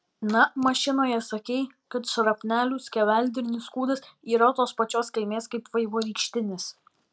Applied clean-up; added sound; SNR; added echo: none; none; none; none.